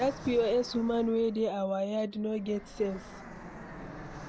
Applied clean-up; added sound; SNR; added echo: none; Fixed-wing aircraft, airplane; 15 dB; none.